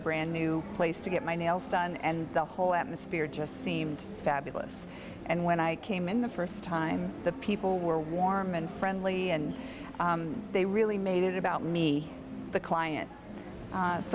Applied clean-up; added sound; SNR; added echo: none; none; none; none.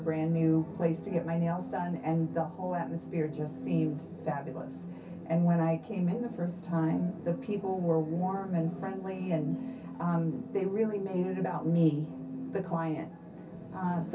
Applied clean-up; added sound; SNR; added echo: none; none; none; reverberation time 0.3 s.